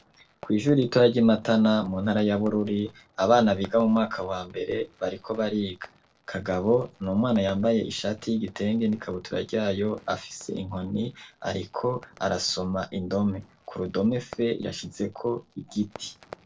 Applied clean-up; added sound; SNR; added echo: neural separator model SepFormer DNS4.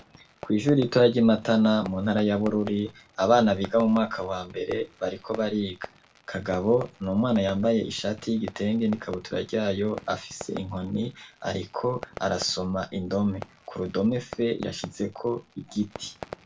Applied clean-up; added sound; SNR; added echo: none; Fireworks; 19 dB; reverberation time 0.2 s.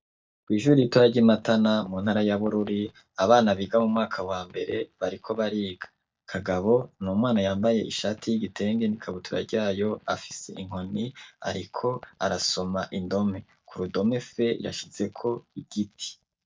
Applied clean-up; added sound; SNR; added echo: neural mask model DeepFilterNet 3.